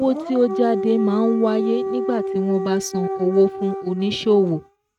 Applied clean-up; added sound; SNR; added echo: neural mask model RNNoise.